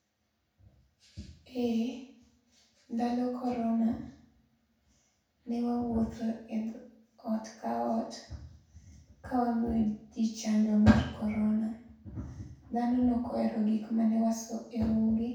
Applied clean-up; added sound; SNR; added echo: none; none; none; reverberation time 0.6 s.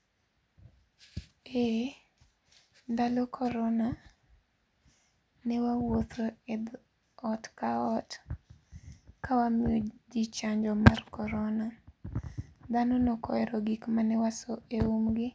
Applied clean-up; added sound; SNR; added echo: none; none; none; none.